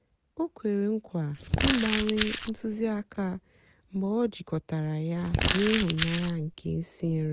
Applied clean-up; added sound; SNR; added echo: none; Crumpling, crinkling; -2 dB; none.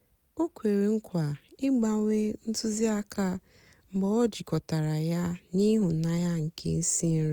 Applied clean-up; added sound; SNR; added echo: none; none; none; none.